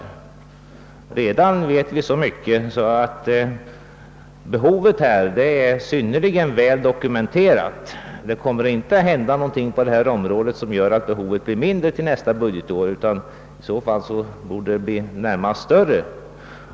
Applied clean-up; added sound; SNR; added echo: none; none; none; none.